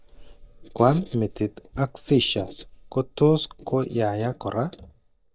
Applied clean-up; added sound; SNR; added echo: neural mask model DeepFilterNet 3.